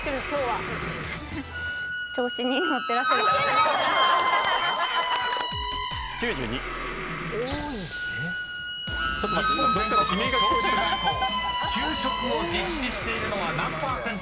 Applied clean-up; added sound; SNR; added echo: none; Squeak; 0 dB; none.